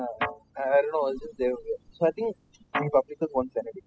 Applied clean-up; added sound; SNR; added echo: classical method spectral subtraction.